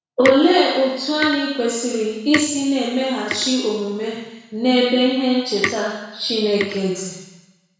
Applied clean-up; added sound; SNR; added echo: none; Tick; 12 dB; reverberation time 1.1 s.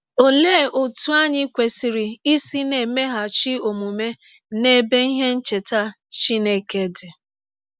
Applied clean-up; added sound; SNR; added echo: none; none; none; none.